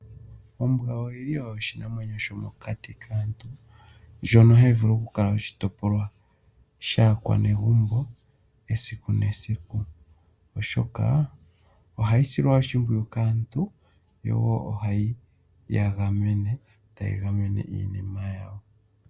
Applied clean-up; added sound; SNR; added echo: none; none; none; none.